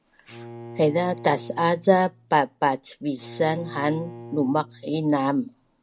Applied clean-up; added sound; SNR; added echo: none; Bowed string instrument; 17 dB; none.